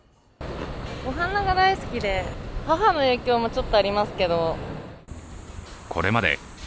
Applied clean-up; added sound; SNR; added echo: none; none; none; none.